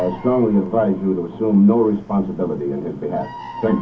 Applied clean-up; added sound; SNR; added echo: none; Bird vocalization, bird call, bird song; 20 dB; reverberation time 0.3 s.